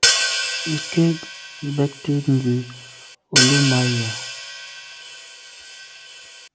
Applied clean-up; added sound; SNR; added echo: none; Hi-hat; 1 dB; none.